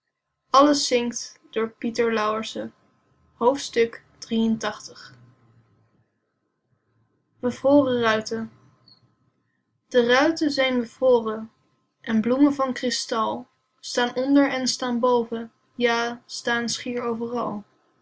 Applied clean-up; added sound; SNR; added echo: none; none; none; none.